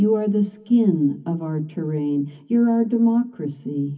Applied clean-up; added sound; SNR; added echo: none; none; none; reverberation time 0.3 s.